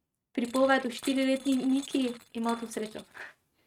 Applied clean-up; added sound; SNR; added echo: neural mask model RNNoise.